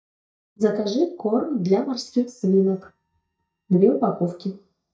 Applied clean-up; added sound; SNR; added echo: neural mask model DeepFilterNet 3.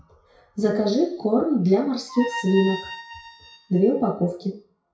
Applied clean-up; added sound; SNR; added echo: classical method WPE with log-MMSE.